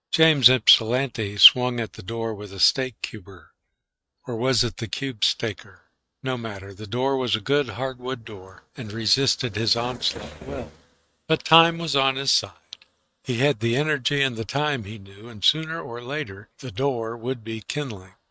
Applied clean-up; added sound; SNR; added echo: neural mask model RNNoise.